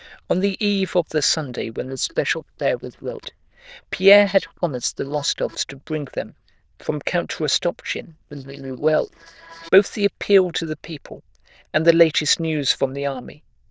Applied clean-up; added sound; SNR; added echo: neural diffusion model UNIVERSE++.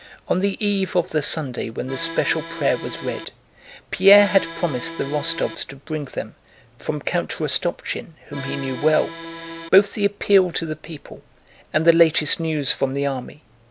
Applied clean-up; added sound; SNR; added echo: none; Accordion; 10 dB; none.